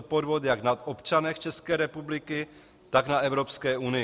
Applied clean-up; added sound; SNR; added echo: none; none; none; none.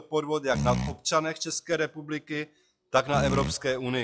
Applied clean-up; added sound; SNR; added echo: classical method log-MMSE.